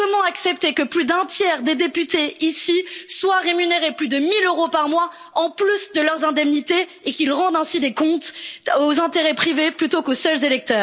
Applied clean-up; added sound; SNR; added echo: none; none; none; none.